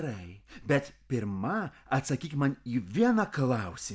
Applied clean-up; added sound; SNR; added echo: none; none; none; none.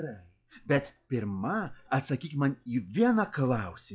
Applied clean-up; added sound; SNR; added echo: classical method log-MMSE.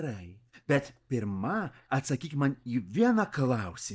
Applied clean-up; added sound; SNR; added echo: neural mask model DeepFilterNet 3.